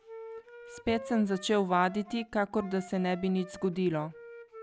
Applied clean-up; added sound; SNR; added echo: none; Wind instrument, woodwind instrument; 16 dB; none.